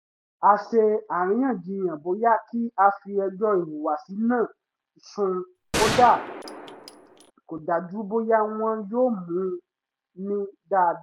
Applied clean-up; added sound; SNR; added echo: none; Gunshot, gunfire; 6 dB; none.